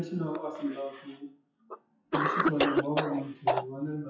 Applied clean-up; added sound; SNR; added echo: classical method WPE with log-MMSE.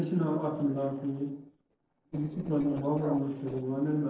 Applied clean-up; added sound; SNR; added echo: neural separator model SepFormer DNS4.